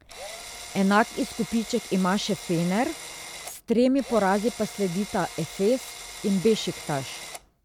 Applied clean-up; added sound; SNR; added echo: none; Drill; 14 dB; none.